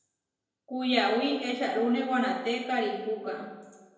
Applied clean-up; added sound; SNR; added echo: none; none; none; reverberation time 1.0 s.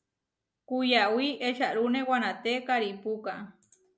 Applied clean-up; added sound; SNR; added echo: none; none; none; none.